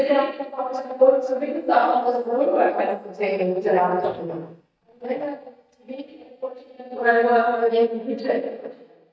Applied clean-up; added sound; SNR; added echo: neural mask model DeepFilterNet 3.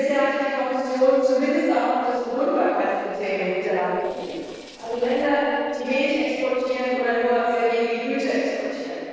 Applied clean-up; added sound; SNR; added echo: neural separator model SepFormer DNS4.